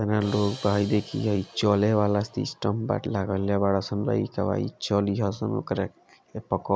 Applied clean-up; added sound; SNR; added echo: none; Crash cymbal; 20 dB; none.